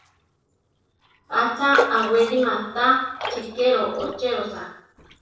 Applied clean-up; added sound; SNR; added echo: neural separator model SepFormer DNS4.